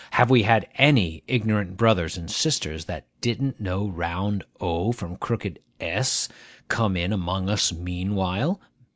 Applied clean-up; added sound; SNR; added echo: none; none; none; none.